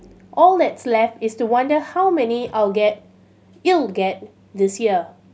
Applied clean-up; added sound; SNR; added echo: none; none; none; none.